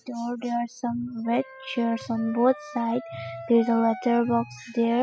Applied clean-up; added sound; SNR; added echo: classical method spectral subtraction.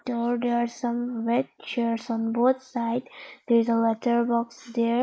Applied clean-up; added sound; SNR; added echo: neural mask model Resemble Enhance denoiser.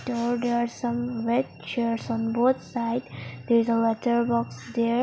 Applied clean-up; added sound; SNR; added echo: none; none; none; none.